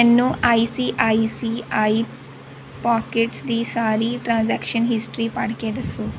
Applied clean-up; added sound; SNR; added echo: none; none; none; none.